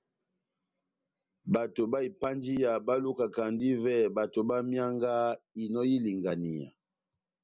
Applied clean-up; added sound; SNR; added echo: none; none; none; none.